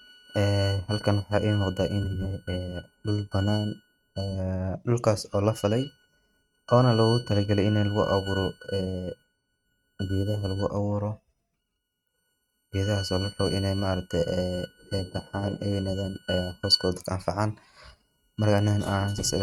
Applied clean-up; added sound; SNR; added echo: neural mask model RNNoise.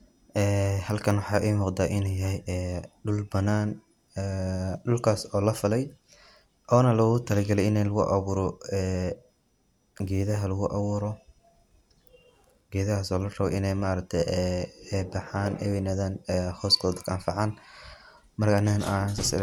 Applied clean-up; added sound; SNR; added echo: none; none; none; none.